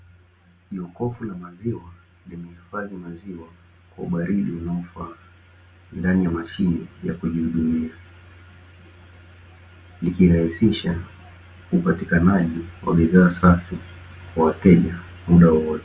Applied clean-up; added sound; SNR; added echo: none; none; none; none.